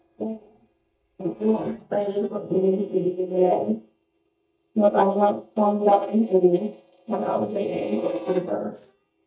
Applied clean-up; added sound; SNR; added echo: neural mask model DeepFilterNet 3.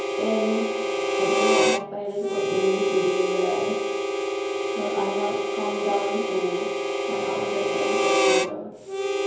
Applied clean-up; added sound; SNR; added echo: none; Harmonica; -4 dB; reverberation time 1.0 s.